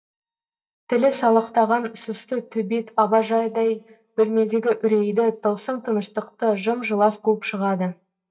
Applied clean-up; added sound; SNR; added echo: neural mask model DeepFilterNet 3.